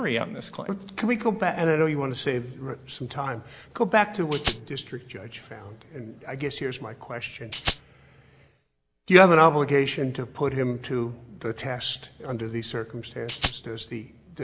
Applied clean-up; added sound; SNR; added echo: none; Tambourine; 4 dB; none.